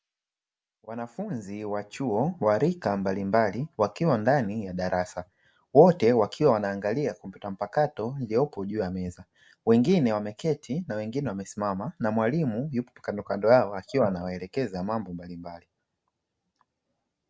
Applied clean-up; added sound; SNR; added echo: none; none; none; none.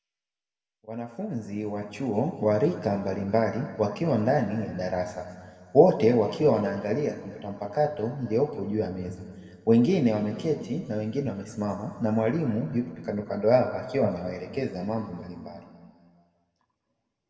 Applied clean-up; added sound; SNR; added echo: none; none; none; reverberation time 2.0 s.